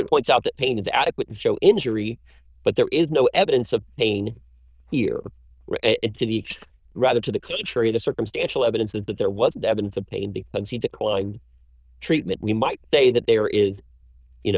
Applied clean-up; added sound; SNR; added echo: neural diffusion model UNIVERSE++.